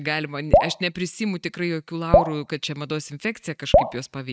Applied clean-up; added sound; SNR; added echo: neural mask model RNNoise.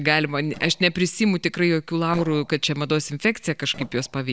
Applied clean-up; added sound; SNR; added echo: neural separator model SepFormer DNS4.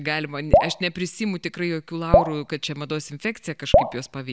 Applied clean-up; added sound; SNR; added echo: none; Drip; -4 dB; none.